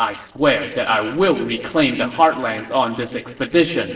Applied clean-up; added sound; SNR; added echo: neural separator model SepFormer DNS4.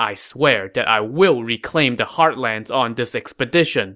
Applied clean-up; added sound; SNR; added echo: none; none; none; none.